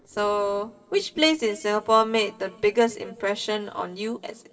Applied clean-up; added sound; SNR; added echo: neural separator model SepFormer DNS4.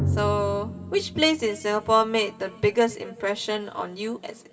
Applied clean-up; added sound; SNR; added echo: none; Drum; 9 dB; reverberation time 2.5 s.